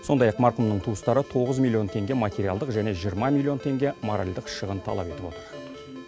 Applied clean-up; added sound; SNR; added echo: none; Ringtone; 18 dB; none.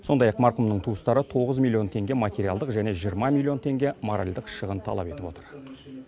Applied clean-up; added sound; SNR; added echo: none; none; none; none.